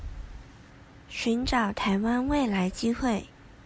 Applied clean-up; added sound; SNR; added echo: none; none; none; none.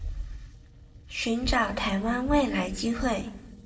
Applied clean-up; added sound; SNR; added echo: neural separator model SepFormer DNS4.